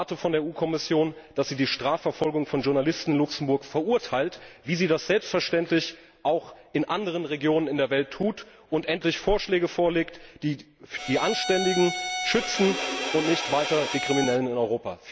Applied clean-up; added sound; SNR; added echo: none; Bowed string instrument; 5 dB; none.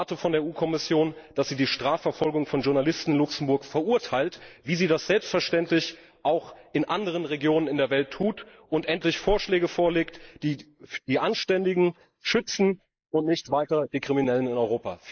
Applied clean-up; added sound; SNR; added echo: neural mask model Resemble Enhance denoiser.